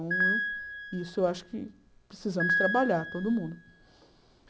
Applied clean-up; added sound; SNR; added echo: none; Piano; 1 dB; none.